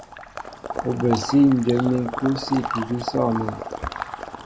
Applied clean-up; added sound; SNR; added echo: none; Water / Liquid; 8 dB; none.